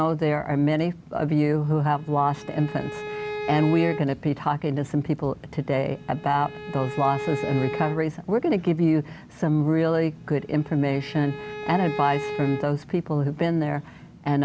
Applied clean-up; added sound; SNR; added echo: none; Bowed string instrument; 11 dB; none.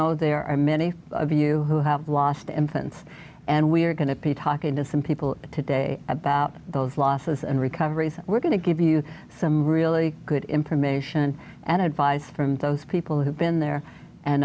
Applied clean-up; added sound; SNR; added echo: none; none; none; none.